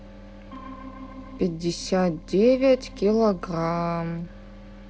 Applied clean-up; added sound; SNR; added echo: neural separator model SepFormer DNS4.